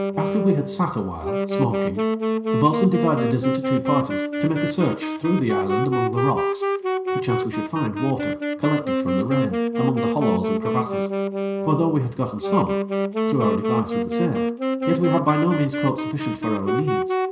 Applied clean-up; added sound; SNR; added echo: none; Wind instrument, woodwind instrument; 0 dB; reverberation time 0.5 s.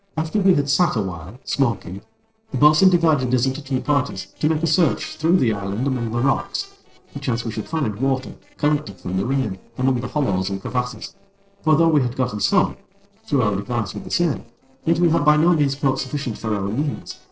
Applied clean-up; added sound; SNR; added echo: neural separator model SepFormer DNS4.